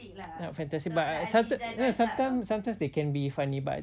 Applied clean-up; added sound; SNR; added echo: none; none; none; none.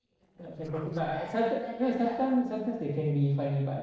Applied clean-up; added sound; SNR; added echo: neural separator model SepFormer DNS4.